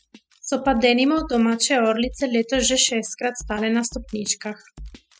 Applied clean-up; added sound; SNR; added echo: classical method spectral subtraction.